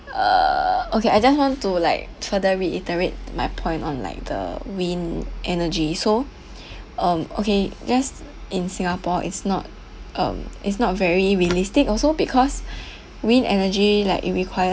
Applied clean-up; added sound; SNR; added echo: none; none; none; none.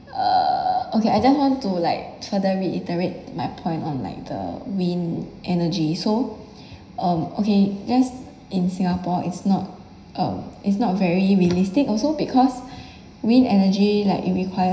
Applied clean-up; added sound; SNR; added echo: none; none; none; reverberation time 0.9 s.